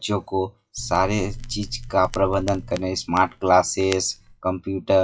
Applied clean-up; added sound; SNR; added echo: classical method WPE with log-MMSE.